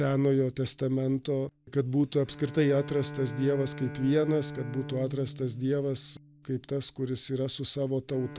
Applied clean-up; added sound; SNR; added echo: none; Bowed string instrument; 15 dB; none.